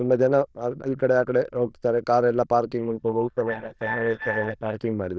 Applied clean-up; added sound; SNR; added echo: neural diffusion model UNIVERSE++.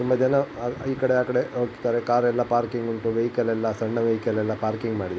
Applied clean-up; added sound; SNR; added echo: none; none; none; none.